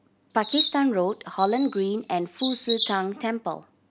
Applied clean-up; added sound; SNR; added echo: none; Chirp, tweet; 0 dB; none.